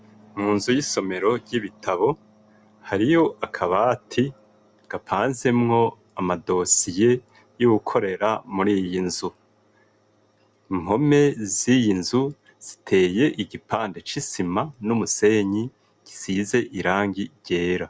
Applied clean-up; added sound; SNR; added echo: none; none; none; none.